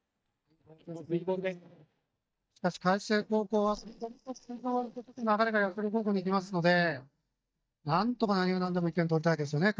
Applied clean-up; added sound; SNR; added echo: neural mask model DeepFilterNet 3.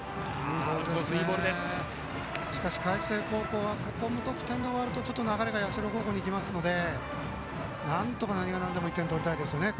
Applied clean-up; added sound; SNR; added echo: none; none; none; none.